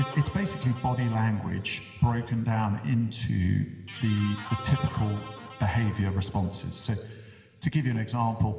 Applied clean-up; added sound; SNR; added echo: none; Guitar; 17 dB; reverberation time 2.2 s.